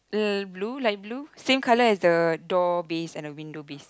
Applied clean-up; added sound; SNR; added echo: none; none; none; none.